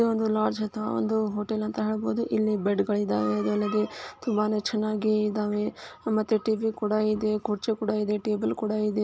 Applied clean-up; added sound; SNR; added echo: none; none; none; none.